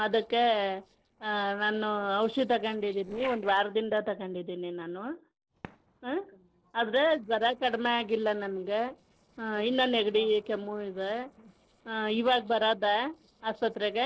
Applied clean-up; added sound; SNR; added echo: neural separator model SepFormer DNS4.